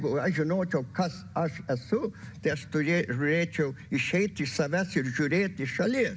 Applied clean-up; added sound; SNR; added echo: none; none; none; none.